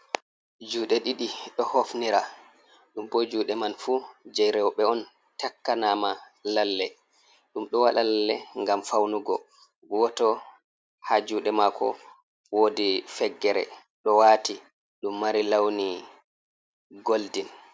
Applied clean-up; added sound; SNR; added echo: none; none; none; none.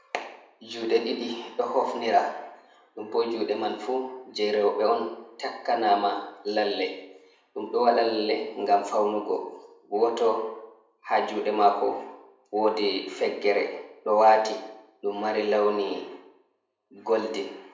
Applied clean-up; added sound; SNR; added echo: none; none; none; reverberation time 0.7 s.